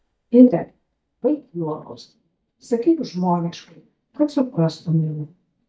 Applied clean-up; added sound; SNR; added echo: neural mask model DeepFilterNet 3.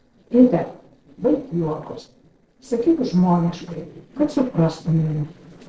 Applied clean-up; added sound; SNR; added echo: neural separator model SepFormer DNS4.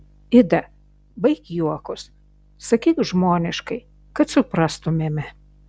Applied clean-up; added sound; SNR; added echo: none; none; none; none.